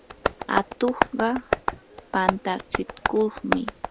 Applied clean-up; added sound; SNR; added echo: none; Tap; 1 dB; none.